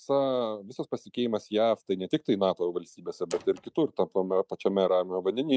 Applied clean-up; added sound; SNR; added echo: neural mask model RNNoise.